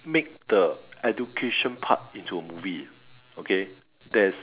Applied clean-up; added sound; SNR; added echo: none; none; none; none.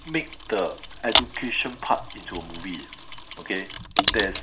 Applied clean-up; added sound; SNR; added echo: none; Mechanisms; 0 dB; reverberation time 0.3 s.